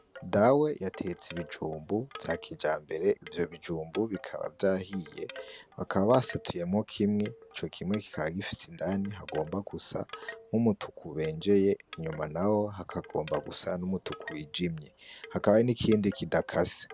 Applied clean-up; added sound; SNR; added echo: none; Wind chime / Wood; 19 dB; none.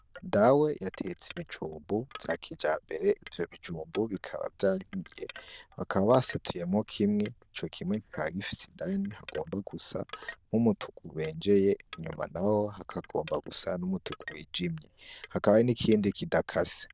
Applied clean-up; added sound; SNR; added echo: neural diffusion model UNIVERSE++.